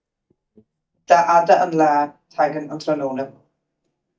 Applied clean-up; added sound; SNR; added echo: neural mask model DeepFilterNet 3.